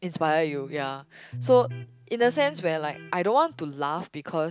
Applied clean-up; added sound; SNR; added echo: none; Electric guitar; 16 dB; none.